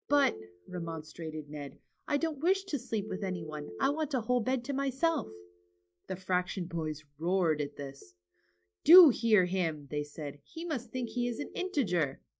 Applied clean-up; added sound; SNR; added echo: neural mask model DeepFilterNet 3.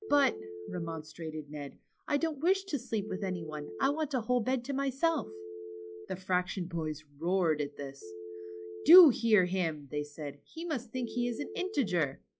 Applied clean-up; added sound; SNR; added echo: classical method log-MMSE.